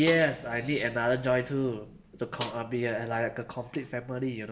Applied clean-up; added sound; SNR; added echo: none; Snare drum; 16 dB; none.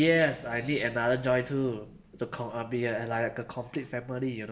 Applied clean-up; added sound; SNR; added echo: none; none; none; none.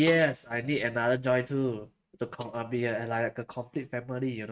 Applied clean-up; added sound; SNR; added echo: neural mask model RNNoise.